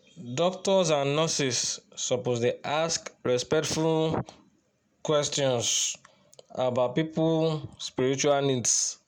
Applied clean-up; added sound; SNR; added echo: none; none; none; none.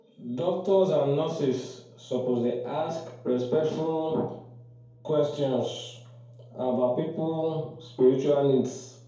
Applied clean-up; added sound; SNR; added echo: none; none; none; reverberation time 2.2 s.